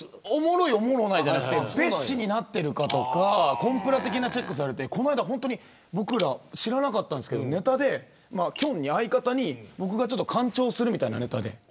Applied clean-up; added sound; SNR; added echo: none; Shatter; 20 dB; none.